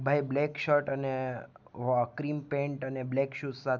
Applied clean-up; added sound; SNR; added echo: none; none; none; none.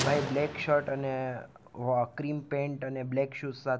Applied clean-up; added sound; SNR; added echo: none; Explosion; 11 dB; none.